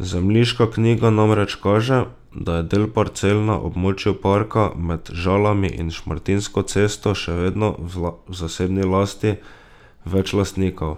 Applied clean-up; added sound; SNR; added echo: none; none; none; none.